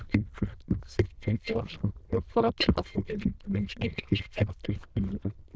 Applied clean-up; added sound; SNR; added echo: neural diffusion model UNIVERSE++.